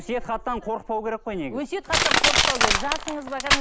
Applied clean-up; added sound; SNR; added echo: none; Crushing; -4 dB; none.